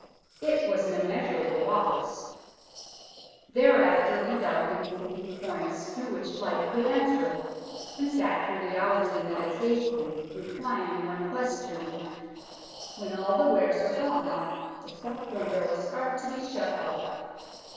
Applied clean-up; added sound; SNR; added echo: neural separator model SepFormer DNS4.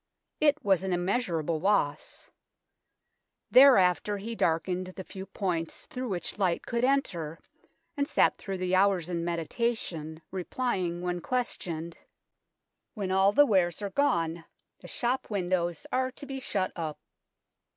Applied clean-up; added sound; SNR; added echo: none; none; none; none.